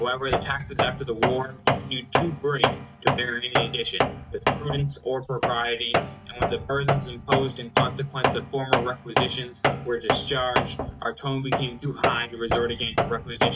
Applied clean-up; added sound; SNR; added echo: none; Tools; -2 dB; none.